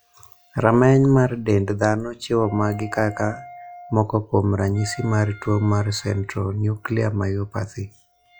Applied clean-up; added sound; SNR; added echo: classical method log-MMSE.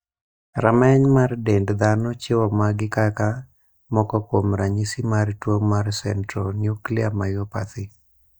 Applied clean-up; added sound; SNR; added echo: neural mask model DeepFilterNet 3.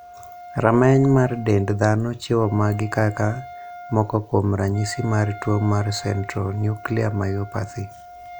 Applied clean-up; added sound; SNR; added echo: none; Wind instrument, woodwind instrument; 17 dB; none.